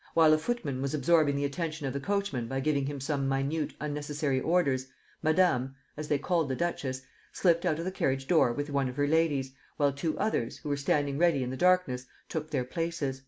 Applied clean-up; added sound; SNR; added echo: none; none; none; none.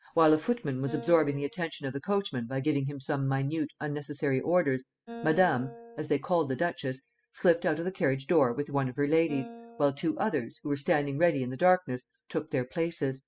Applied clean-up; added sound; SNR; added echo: classical method spectral subtraction.